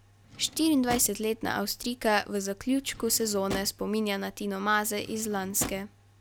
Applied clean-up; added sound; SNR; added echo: none; Drawer open or close; 13 dB; none.